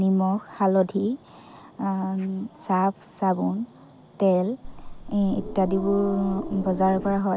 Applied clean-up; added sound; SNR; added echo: none; Growling; 9 dB; none.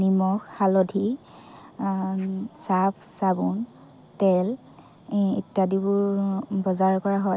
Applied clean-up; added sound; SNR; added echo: none; none; none; none.